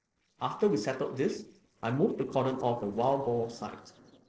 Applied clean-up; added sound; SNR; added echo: neural separator model SepFormer DNS4.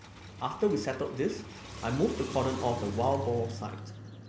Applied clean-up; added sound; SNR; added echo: none; Car; 9 dB; none.